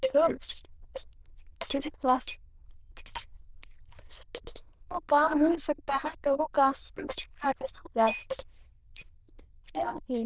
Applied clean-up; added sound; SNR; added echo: neural diffusion model UNIVERSE++.